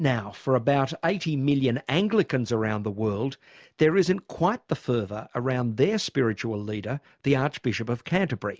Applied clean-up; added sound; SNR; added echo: none; none; none; none.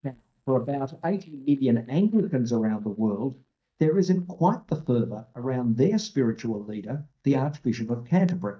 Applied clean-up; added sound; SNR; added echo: neural mask model DeepFilterNet 3.